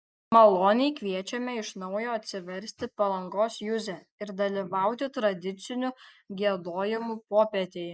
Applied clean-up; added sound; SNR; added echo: none; none; none; none.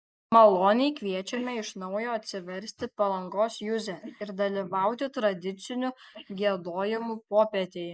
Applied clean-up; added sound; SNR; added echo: neural mask model Resemble Enhance denoiser.